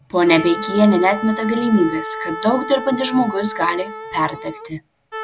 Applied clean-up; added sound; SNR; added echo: none; Wind instrument, woodwind instrument; 10 dB; none.